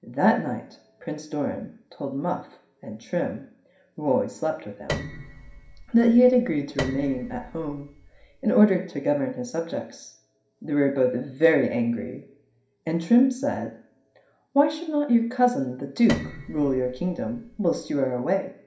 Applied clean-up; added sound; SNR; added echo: none; Piano; 12 dB; reverberation time 0.5 s.